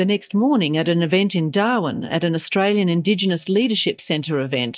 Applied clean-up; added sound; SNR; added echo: neural mask model DeepFilterNet 3.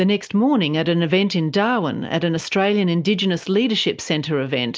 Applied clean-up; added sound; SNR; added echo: none; none; none; none.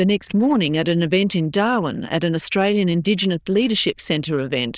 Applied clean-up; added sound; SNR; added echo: neural diffusion model UNIVERSE++.